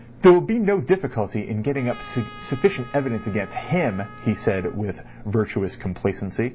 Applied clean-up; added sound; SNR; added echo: none; Trumpet; 20 dB; none.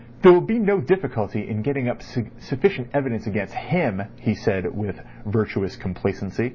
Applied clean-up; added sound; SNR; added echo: none; none; none; none.